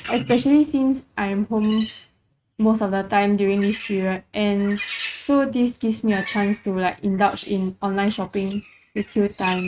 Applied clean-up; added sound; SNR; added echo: neural mask model RNNoise.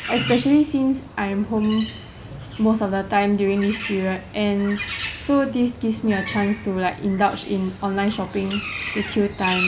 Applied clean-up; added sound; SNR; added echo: none; Bird; 10 dB; none.